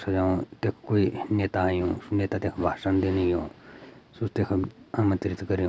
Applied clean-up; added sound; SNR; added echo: none; none; none; none.